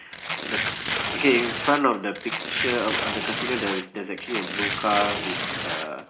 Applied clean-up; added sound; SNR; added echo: none; Tearing; 2 dB; reverberation time 0.4 s.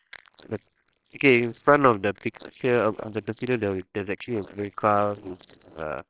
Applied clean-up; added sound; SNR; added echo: neural separator model SepFormer WHAMR!.